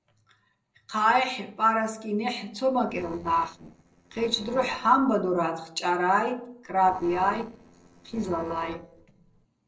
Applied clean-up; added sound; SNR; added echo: neural separator model SepFormer DNS4.